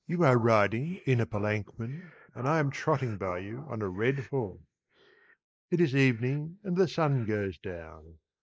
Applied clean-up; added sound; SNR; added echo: neural mask model Resemble Enhance denoiser.